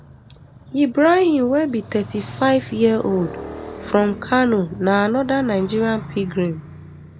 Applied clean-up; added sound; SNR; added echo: none; Motorcycle; 15 dB; none.